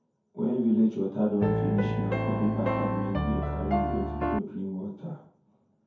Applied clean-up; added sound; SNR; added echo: none; Piano; -1 dB; reverberation time 0.6 s.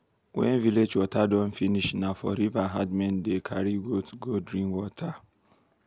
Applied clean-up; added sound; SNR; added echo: none; none; none; none.